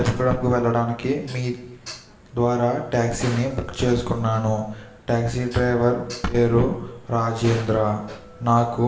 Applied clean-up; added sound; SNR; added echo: none; Dishes, pots, and pans; 19 dB; reverberation time 0.8 s.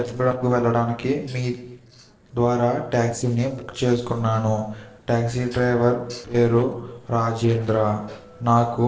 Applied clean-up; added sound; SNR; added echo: neural separator model SepFormer DNS4.